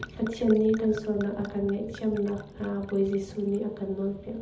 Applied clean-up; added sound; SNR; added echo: none; Gurgling / Chink, clink / Liquid; 18 dB; reverberation time 0.8 s.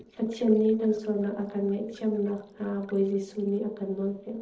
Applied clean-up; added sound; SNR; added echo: neural separator model SepFormer DNS4.